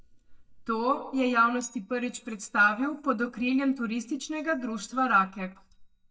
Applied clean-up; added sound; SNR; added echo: neural mask model DeepFilterNet 3.